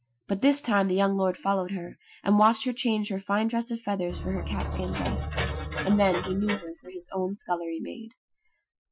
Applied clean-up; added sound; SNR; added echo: classical method Wiener filter.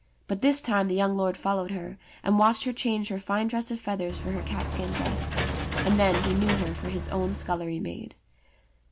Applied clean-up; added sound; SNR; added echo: none; Engine / Mechanisms; 3 dB; none.